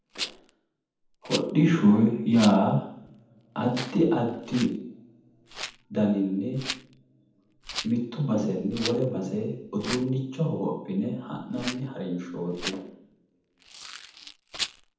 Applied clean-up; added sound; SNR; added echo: none; Rattle; 14 dB; reverberation time 0.8 s.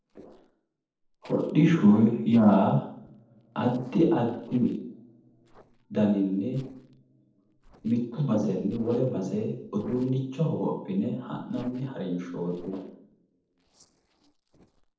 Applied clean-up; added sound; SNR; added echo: neural separator model SepFormer DNS4.